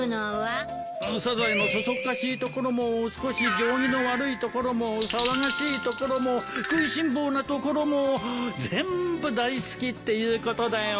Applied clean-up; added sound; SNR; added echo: none; none; none; none.